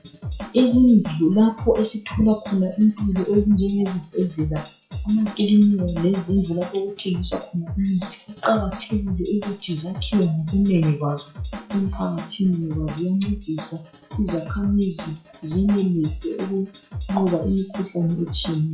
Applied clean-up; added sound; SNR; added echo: classical method WPE with log-MMSE.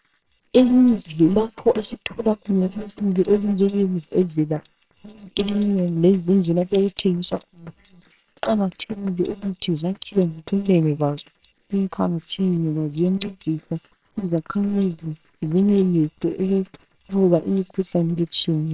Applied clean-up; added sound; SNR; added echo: neural separator model SepFormer WHAMR!.